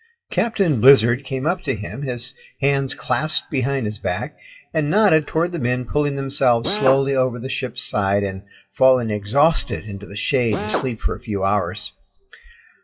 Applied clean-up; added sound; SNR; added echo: classical method WPE with log-MMSE.